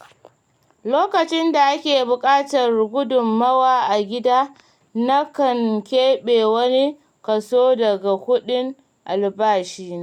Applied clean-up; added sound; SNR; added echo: none; none; none; none.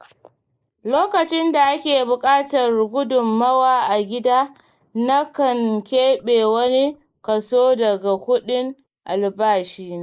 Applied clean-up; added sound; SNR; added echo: neural mask model Resemble Enhance denoiser.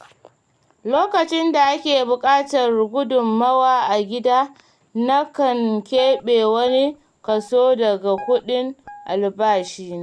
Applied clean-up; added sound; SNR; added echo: none; Guitar; 20 dB; none.